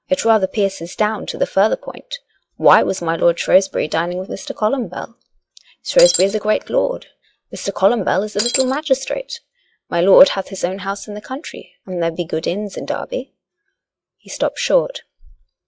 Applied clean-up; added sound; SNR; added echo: classical method log-MMSE.